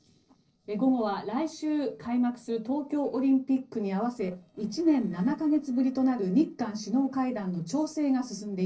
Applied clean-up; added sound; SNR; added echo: neural separator model SepFormer DNS4.